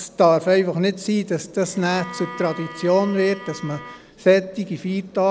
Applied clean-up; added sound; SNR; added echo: none; Bowed string instrument; 17 dB; none.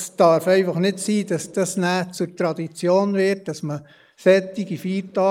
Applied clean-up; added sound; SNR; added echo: neural mask model Resemble Enhance denoiser.